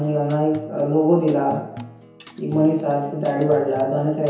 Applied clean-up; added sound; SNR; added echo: none; Acoustic guitar; 18 dB; reverberation time 1.0 s.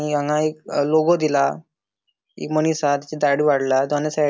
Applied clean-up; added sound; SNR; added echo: none; none; none; none.